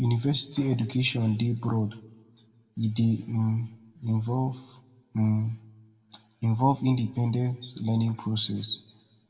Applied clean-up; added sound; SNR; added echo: none; none; none; reverberation time 0.9 s.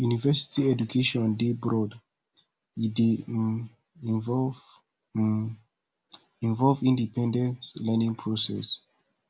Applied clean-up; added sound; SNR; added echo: none; none; none; none.